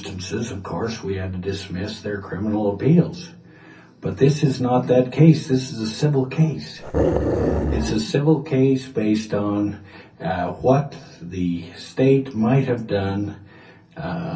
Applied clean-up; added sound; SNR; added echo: none; Growling; 0 dB; reverberation time 0.3 s.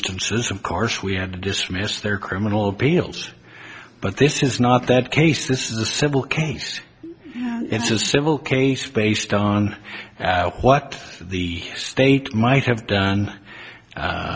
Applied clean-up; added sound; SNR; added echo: none; none; none; none.